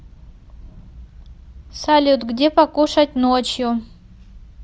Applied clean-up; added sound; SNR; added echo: none; none; none; none.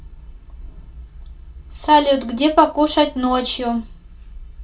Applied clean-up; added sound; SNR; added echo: none; none; none; reverberation time 0.2 s.